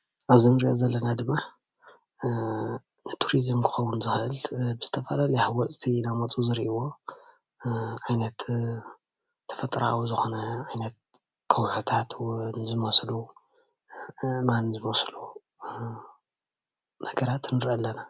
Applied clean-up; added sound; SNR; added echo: none; none; none; none.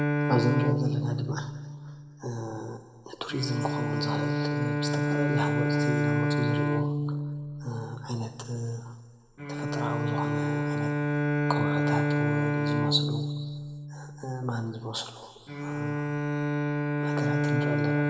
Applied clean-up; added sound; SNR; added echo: none; Bowed string instrument; -5 dB; reverberation time 1.8 s.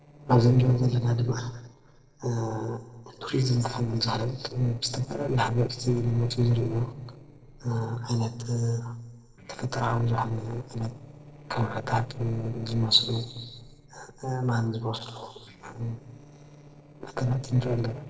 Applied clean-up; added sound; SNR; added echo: neural separator model SepFormer DNS4.